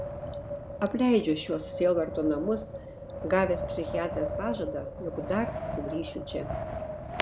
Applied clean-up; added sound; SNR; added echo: none; Wind; 6 dB; none.